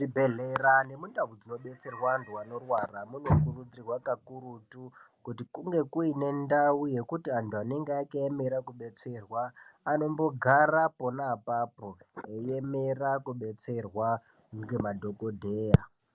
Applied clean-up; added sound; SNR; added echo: none; none; none; none.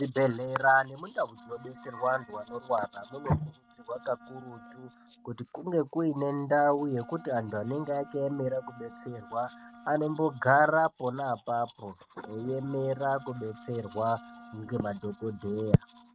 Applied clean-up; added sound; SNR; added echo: neural mask model RNNoise.